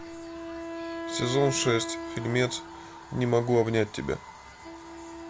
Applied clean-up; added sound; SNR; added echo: none; Wind instrument, woodwind instrument; 10 dB; none.